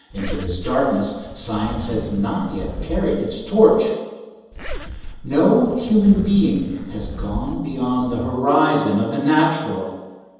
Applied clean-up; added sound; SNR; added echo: none; Zipper (clothing); 11 dB; reverberation time 1.1 s.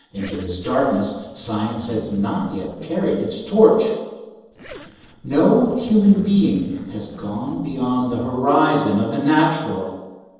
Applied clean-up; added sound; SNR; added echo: neural separator model SepFormer DNS4.